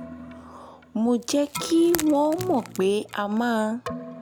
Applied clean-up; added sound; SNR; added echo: none; Keyboard (musical) + Wood; 13 dB; none.